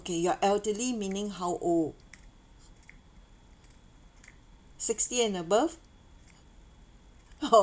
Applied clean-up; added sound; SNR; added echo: none; none; none; none.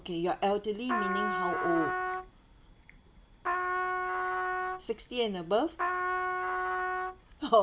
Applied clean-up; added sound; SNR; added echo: none; Trumpet; 0 dB; none.